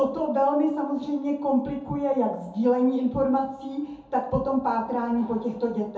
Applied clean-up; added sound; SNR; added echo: none; none; none; reverberation time 0.5 s.